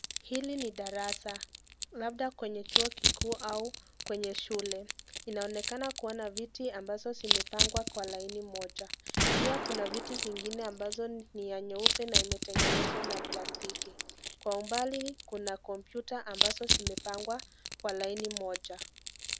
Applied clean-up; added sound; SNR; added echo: none; Gunshot, gunfire + Crushing; -3 dB; none.